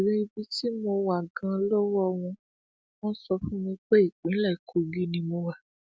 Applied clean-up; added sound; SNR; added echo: none; none; none; none.